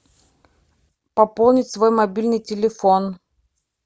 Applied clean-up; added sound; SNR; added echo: none; none; none; none.